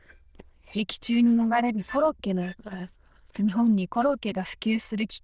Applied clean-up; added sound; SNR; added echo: neural diffusion model UNIVERSE++.